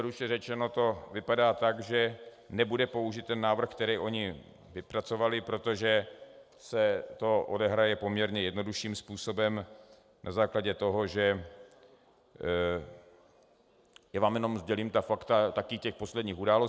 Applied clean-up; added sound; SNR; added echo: none; none; none; none.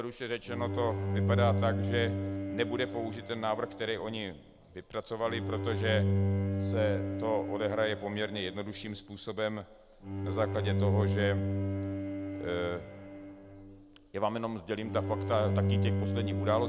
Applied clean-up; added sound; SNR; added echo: none; Bowed string instrument; -1 dB; none.